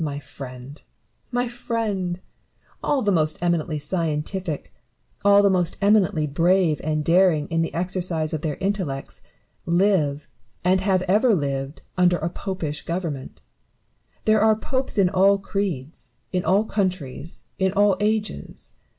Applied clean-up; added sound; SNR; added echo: none; none; none; none.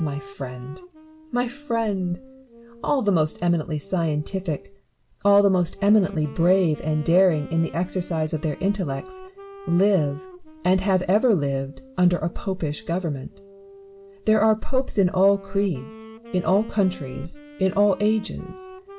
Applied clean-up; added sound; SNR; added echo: none; Wind instrument, woodwind instrument; 20 dB; none.